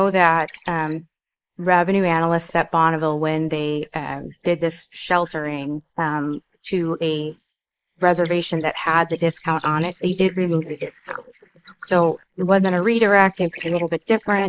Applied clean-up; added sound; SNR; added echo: neural mask model Resemble Enhance denoiser.